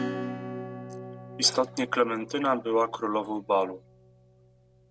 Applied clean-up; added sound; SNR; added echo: none; Acoustic guitar / Strum; 10 dB; none.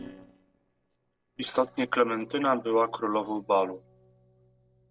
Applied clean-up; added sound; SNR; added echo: neural separator model SepFormer DNS4.